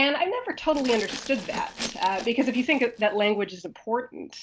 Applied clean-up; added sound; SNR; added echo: none; Glass; 13 dB; none.